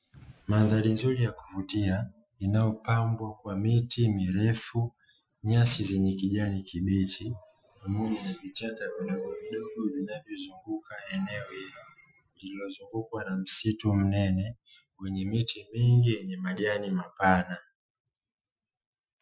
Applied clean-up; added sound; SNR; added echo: classical method Wiener filter.